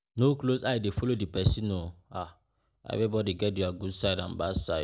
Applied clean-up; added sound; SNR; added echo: none; none; none; none.